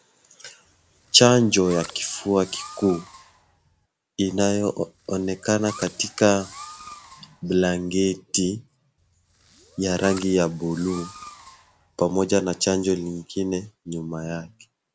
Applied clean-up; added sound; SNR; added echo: none; Fireworks; 19 dB; none.